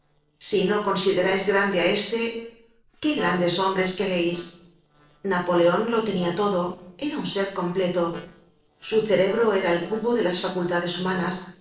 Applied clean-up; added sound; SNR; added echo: neural separator model SepFormer DNS4.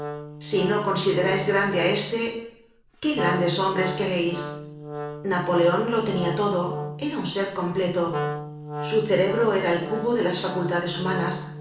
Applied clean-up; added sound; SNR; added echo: none; Wind instrument, woodwind instrument; 9 dB; reverberation time 0.7 s.